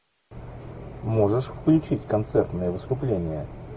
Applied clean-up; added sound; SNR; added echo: none; none; none; none.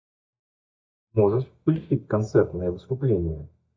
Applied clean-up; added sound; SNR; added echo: neural mask model DeepFilterNet 3.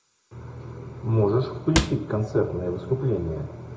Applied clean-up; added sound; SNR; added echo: none; Cupboard open or close / Drawer open or close; 3 dB; reverberation time 0.6 s.